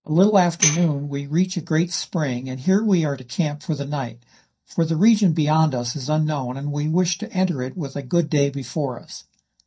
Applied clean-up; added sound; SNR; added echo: neural mask model DeepFilterNet 3.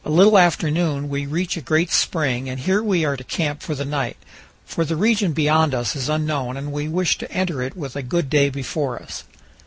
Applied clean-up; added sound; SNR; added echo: none; none; none; none.